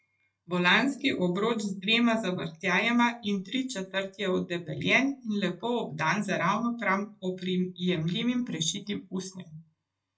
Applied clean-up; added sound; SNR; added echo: none; none; none; reverberation time 0.2 s.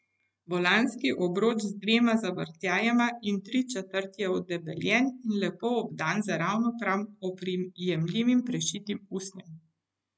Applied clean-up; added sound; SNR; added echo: none; none; none; none.